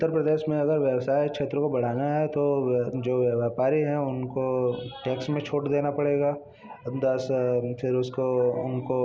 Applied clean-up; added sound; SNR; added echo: none; none; none; none.